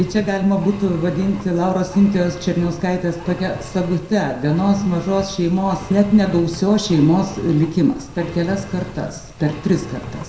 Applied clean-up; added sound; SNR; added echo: none; Engine; 15 dB; reverberation time 0.6 s.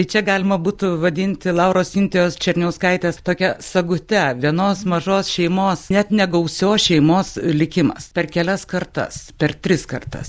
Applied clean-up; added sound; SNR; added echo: none; none; none; none.